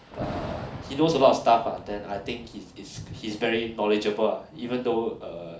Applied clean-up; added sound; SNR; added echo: none; Thunder / Rain; 14 dB; reverberation time 0.4 s.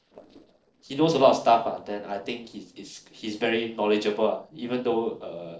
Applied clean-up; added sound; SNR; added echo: neural separator model SepFormer DNS4.